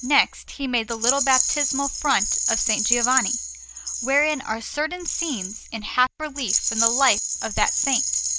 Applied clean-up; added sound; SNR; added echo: none; Rattle; 0 dB; none.